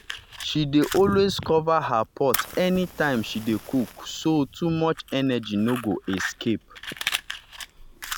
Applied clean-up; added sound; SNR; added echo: none; Fire; 12 dB; none.